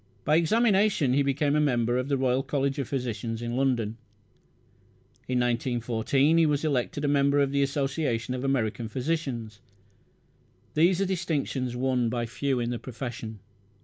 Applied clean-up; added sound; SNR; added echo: none; none; none; none.